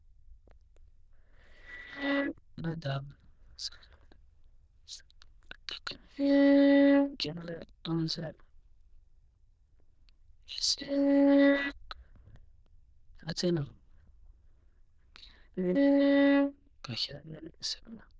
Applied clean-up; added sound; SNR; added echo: neural diffusion model UNIVERSE++.